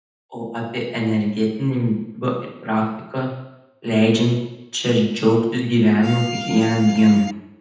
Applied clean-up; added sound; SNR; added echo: none; Bowed string instrument; 11 dB; reverberation time 0.9 s.